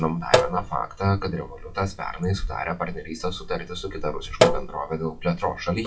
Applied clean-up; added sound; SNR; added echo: classical method WPE with log-MMSE.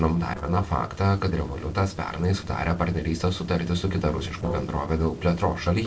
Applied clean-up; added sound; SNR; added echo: neural separator model SepFormer DNS4.